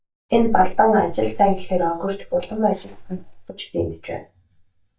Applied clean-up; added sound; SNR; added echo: neural mask model DeepFilterNet 3.